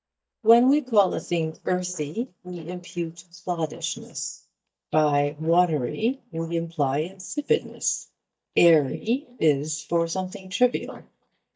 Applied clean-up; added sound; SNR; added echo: neural mask model DeepFilterNet 3.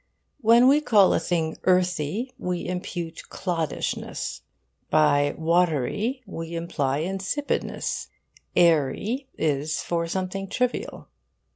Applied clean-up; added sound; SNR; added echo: none; none; none; none.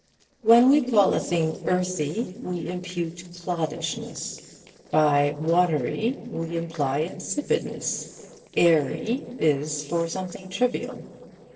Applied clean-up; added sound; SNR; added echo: neural separator model SepFormer DNS4.